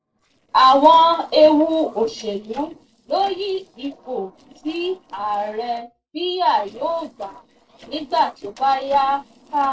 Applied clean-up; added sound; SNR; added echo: neural separator model SepFormer DNS4.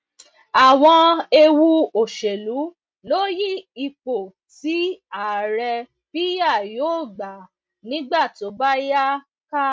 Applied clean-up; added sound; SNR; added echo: none; none; none; none.